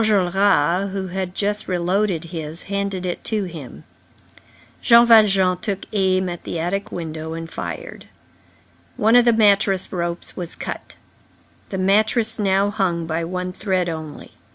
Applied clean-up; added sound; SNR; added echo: none; none; none; none.